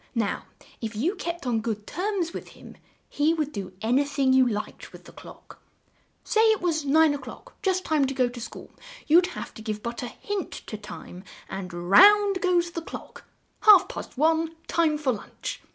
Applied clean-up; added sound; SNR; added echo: none; none; none; none.